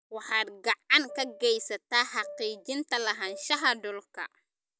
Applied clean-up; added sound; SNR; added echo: neural mask model DeepFilterNet 3.